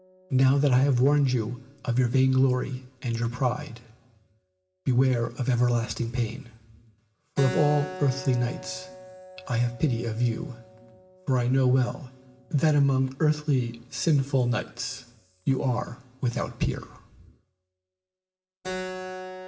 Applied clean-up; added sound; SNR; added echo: none; Keyboard (musical); 17 dB; reverberation time 0.7 s.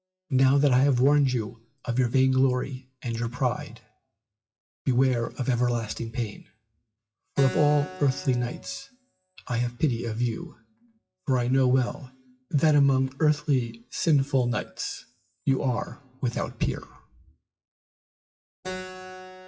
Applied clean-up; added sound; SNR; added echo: classical method WPE with log-MMSE.